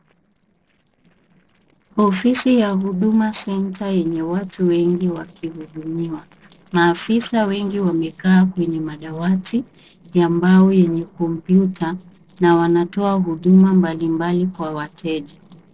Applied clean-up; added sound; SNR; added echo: neural separator model SepFormer DNS4.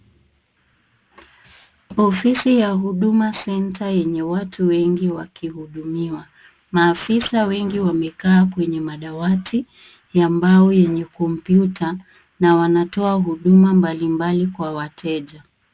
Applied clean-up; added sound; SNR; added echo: none; none; none; none.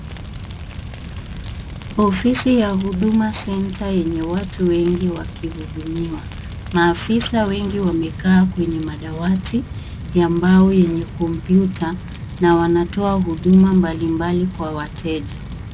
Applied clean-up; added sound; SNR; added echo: none; Fire; 11 dB; none.